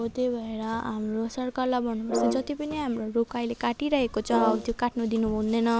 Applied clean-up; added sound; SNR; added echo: none; Brass instrument; 4 dB; none.